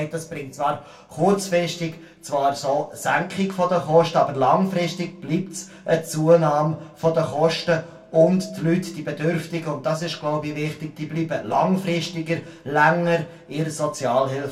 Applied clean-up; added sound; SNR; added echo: none; none; none; reverberation time 0.2 s.